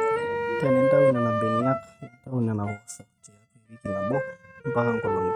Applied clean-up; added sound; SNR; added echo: neural mask model RNNoise.